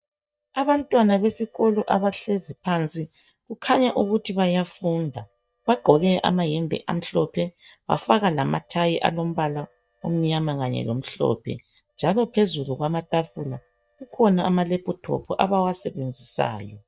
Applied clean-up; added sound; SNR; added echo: neural mask model DeepFilterNet 3.